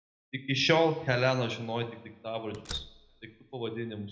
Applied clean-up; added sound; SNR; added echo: none; Slam; 17 dB; reverberation time 0.7 s.